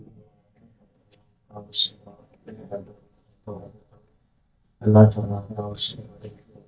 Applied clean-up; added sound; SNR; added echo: neural mask model DeepFilterNet 3.